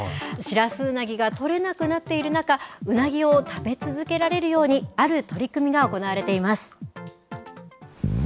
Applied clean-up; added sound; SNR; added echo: none; none; none; none.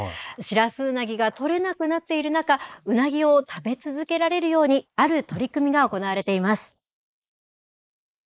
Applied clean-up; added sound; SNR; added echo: neural mask model Resemble Enhance denoiser.